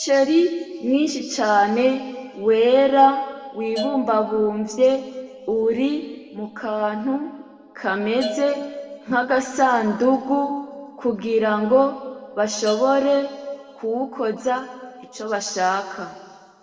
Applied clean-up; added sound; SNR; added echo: none; Bell / Percussion; 19 dB; reverberation time 1.8 s.